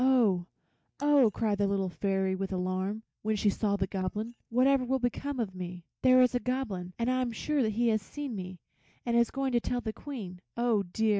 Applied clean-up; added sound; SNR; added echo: neural mask model DeepFilterNet 3.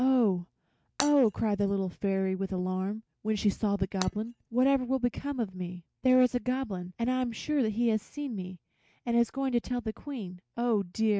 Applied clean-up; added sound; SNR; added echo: neural mask model RNNoise.